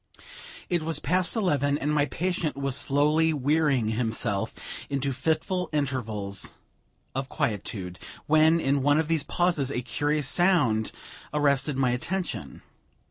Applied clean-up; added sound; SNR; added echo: none; none; none; none.